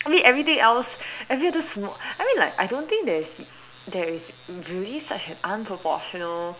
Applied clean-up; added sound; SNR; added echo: none; none; none; none.